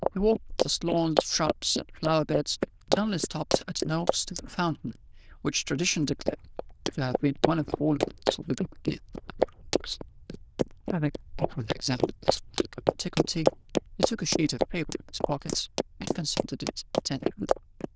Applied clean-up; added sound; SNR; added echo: neural diffusion model UNIVERSE++.